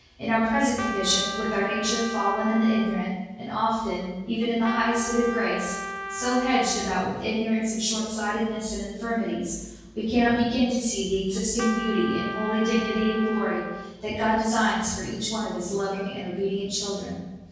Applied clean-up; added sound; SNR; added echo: none; Trumpet; 9 dB; reverberation time 1.3 s.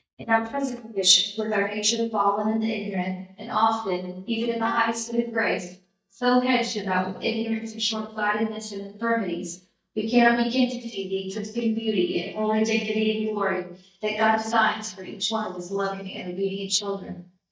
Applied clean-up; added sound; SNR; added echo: neural mask model DeepFilterNet 3.